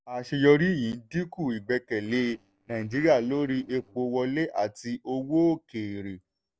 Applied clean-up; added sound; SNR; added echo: neural separator model SepFormer DNS4.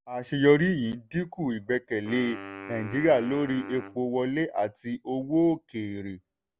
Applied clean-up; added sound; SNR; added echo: none; Wind instrument, woodwind instrument; 16 dB; none.